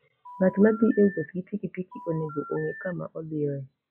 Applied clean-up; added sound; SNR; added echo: classical method log-MMSE.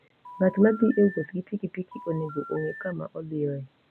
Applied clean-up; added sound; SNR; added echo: none; Telephone; 15 dB; none.